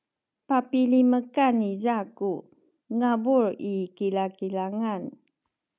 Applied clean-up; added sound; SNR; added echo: none; none; none; none.